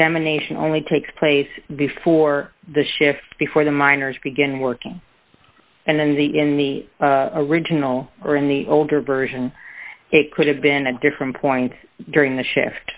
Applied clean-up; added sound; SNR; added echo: none; none; none; none.